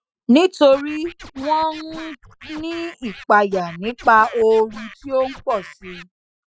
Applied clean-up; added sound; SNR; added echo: classical method Wiener filter.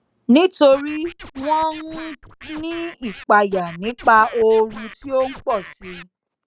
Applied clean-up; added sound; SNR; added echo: none; Scratching (performance technique); 19 dB; none.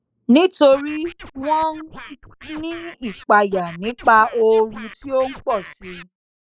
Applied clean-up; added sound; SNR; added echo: neural mask model Resemble Enhance denoiser.